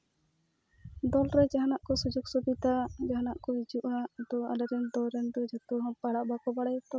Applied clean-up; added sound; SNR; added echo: none; none; none; none.